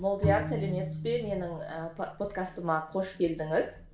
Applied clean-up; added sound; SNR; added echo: none; Bowed string instrument; 4 dB; reverberation time 0.4 s.